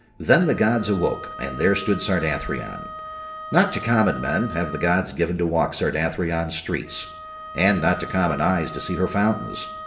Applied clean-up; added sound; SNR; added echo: none; Wind instrument, woodwind instrument; 14 dB; reverberation time 0.6 s.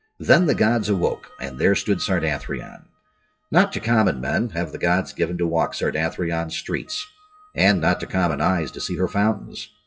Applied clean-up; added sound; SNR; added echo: classical method WPE with log-MMSE.